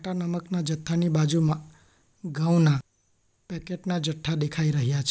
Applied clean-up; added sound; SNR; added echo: none; none; none; none.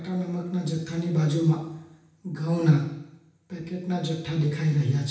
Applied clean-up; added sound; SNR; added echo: none; none; none; reverberation time 0.9 s.